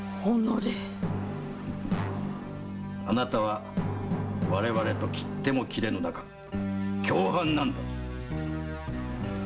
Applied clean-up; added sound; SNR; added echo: none; none; none; none.